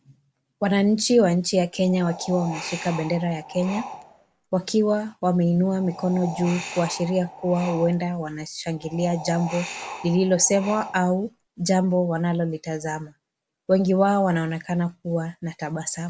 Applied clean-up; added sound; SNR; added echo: none; Wind; 13 dB; none.